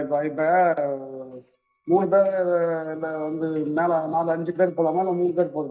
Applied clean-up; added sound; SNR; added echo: neural mask model DeepFilterNet 3.